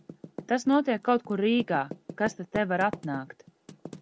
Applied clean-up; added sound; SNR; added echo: none; Typing; 15 dB; none.